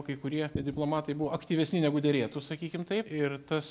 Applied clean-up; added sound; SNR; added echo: none; none; none; none.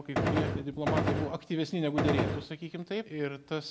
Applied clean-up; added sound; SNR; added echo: none; Gunshot, gunfire; -5 dB; none.